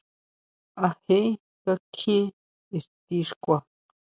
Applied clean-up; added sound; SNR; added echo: none; none; none; none.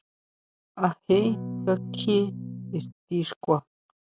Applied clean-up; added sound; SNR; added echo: none; Electric guitar / Strum; 7 dB; none.